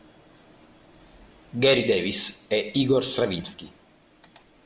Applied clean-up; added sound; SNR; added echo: none; none; none; none.